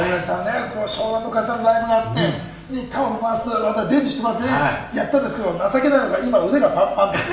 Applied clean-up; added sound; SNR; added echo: none; none; none; reverberation time 0.7 s.